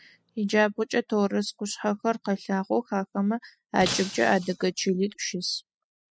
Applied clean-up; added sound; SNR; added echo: classical method spectral subtraction.